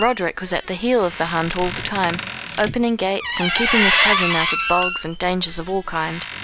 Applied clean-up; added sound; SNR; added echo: none; Squeak; 1 dB; none.